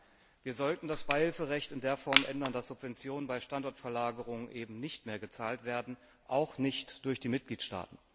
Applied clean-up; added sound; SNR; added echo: none; Crushing; -2 dB; none.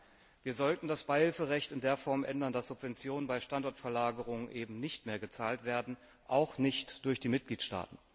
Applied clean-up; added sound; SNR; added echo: none; none; none; none.